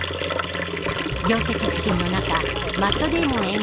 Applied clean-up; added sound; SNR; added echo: none; Liquid; 0 dB; none.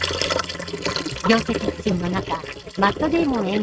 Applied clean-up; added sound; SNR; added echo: neural mask model RNNoise.